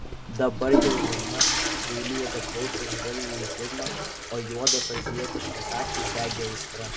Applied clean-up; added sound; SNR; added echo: none; Cutlery, silverware + Toilet flush / Water; -3 dB; none.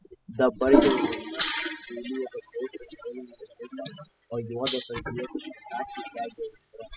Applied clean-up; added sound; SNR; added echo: classical method spectral subtraction.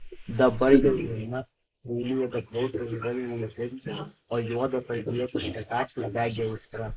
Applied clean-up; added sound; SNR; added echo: neural mask model Resemble Enhance denoiser.